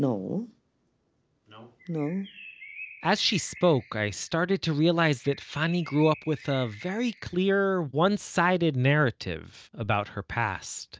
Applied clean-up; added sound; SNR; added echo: none; Bird; 20 dB; none.